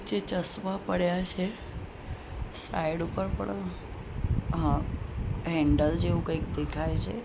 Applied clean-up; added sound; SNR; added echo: none; none; none; none.